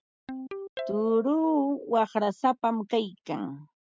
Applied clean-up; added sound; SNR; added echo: neural mask model RNNoise.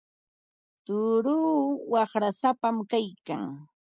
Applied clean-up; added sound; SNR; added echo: neural mask model Resemble Enhance denoiser.